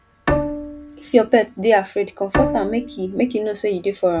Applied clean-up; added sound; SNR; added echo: none; Bowed string instrument; 6 dB; none.